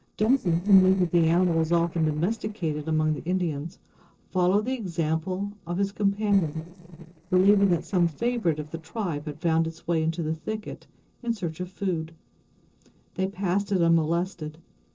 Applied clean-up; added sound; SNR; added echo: neural separator model SepFormer DNS4.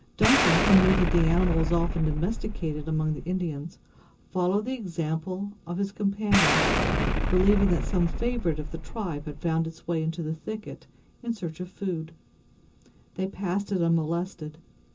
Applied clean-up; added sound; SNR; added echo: none; Explosion; -1 dB; reverberation time 0.2 s.